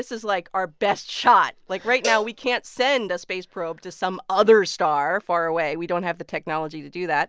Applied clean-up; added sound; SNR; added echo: none; Cowbell; 13 dB; none.